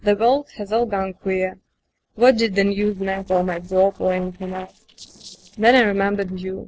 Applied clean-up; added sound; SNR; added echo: neural separator model SepFormer DNS4.